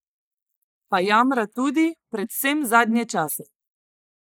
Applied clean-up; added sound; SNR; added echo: neural mask model Resemble Enhance denoiser.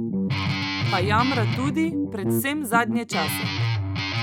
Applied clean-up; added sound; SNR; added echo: none; Guitar; -2 dB; none.